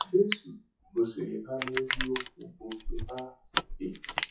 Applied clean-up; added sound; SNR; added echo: classical method WPE with log-MMSE.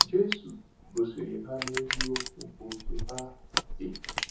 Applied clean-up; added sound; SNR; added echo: none; Crushing; -1 dB; reverberation time 0.5 s.